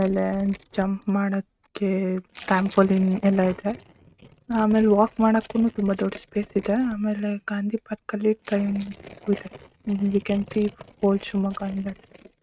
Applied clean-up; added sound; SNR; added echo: neural mask model RNNoise.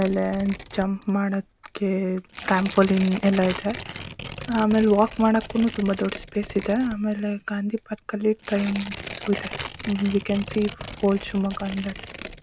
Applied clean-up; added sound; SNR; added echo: none; Tearing; 13 dB; none.